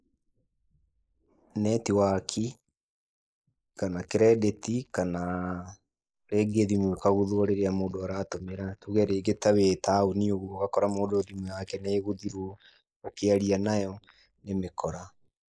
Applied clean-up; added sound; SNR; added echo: neural mask model Resemble Enhance denoiser.